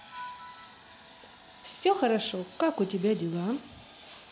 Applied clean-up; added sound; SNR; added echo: none; Fixed-wing aircraft, airplane; 19 dB; none.